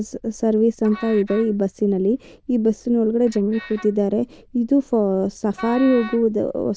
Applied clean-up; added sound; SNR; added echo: neural diffusion model UNIVERSE++.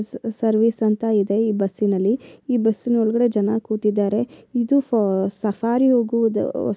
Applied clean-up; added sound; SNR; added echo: none; none; none; none.